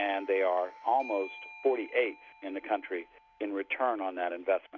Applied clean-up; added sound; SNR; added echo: none; Doorbell; 20 dB; none.